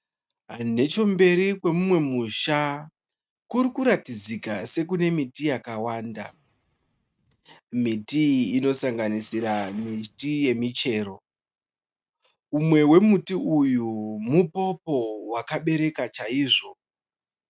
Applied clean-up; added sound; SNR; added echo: neural mask model RNNoise.